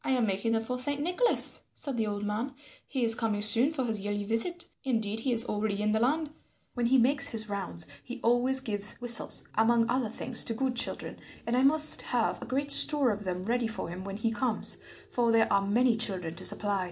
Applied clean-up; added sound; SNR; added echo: none; none; none; none.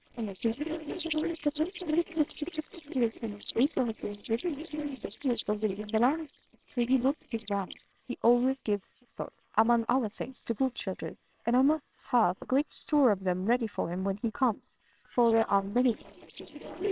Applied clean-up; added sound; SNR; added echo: neural separator model SepFormer WHAMR!.